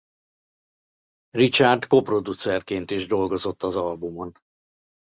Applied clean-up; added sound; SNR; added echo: none; none; none; none.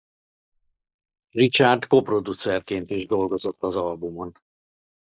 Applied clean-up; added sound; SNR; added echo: neural mask model Resemble Enhance denoiser.